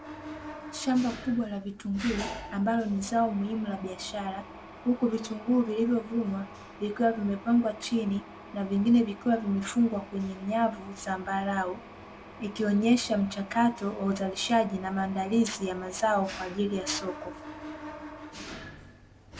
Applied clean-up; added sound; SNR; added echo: none; Mechanisms; 15 dB; none.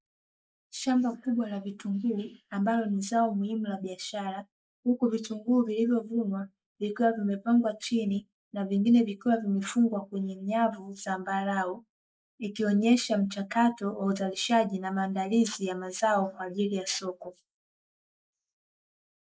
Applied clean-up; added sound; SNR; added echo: neural mask model Resemble Enhance denoiser.